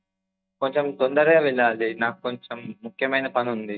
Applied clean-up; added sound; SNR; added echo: neural mask model DeepFilterNet 3.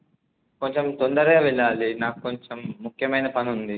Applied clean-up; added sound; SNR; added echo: none; none; none; none.